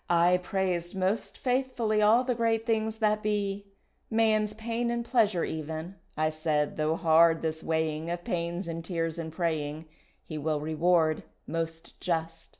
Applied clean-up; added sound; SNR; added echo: none; none; none; none.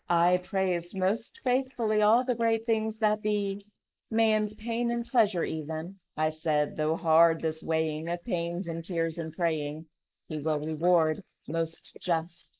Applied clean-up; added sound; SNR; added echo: neural mask model Resemble Enhance denoiser.